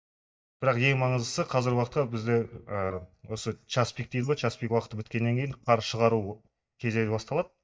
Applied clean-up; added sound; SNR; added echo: neural mask model DeepFilterNet 3.